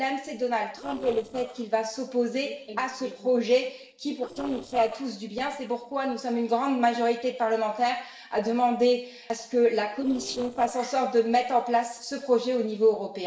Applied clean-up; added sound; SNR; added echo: neural separator model SepFormer DNS4.